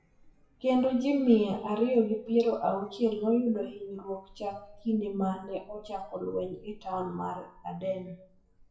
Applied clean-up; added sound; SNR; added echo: classical method WPE with log-MMSE.